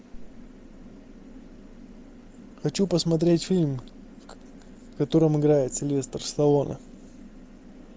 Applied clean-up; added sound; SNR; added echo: none; none; none; none.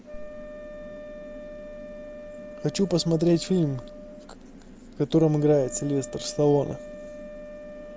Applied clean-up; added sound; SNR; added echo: none; Wind instrument, woodwind instrument; 15 dB; none.